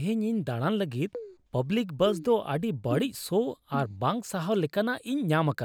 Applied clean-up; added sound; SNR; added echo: none; Keyboard (musical); 13 dB; none.